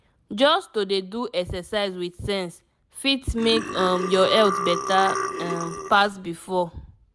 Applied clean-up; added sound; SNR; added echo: none; Burping, eructation; 4 dB; none.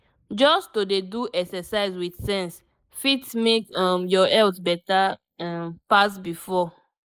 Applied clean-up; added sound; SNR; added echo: neural mask model Resemble Enhance denoiser.